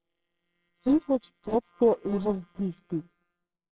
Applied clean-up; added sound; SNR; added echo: neural separator model SepFormer WHAMR!.